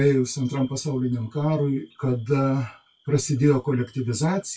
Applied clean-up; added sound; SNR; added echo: classical method WPE with log-MMSE.